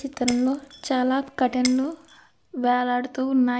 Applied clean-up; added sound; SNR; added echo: none; Shatter; 14 dB; none.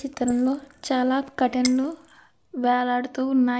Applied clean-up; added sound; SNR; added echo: neural mask model Resemble Enhance denoiser.